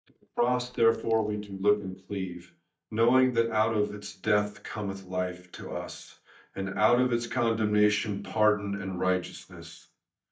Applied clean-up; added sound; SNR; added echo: neural mask model DeepFilterNet 3.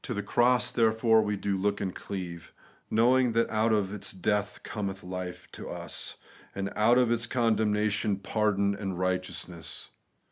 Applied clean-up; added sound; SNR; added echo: none; none; none; none.